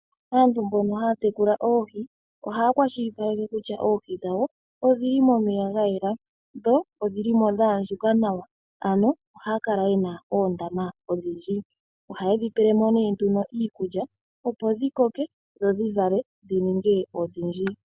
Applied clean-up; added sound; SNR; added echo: none; none; none; none.